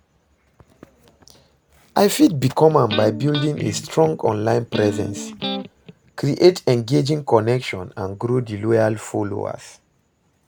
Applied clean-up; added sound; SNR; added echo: none; Electric guitar; 10 dB; none.